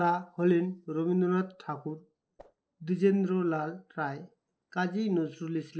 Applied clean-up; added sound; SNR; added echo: neural separator model SepFormer DNS4.